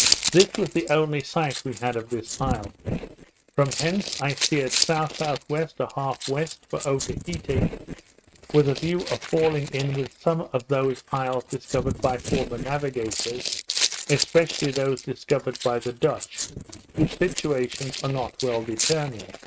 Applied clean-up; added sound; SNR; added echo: neural mask model RNNoise.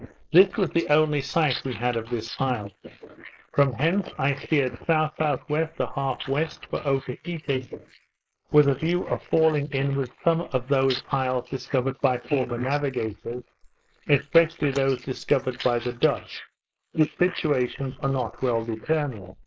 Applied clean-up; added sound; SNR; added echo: neural mask model Resemble Enhance denoiser.